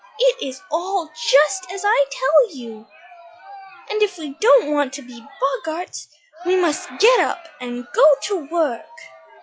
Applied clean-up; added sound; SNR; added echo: classical method log-MMSE.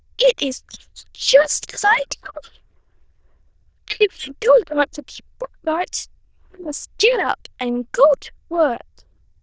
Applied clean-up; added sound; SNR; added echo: neural diffusion model UNIVERSE++.